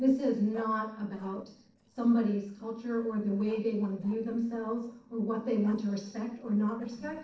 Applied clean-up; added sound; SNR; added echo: neural separator model SepFormer DNS4.